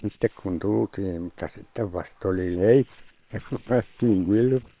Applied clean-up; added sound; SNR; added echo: neural separator model SepFormer WHAM!.